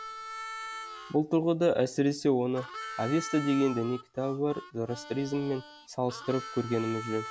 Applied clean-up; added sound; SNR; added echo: none; Harmonica; 12 dB; none.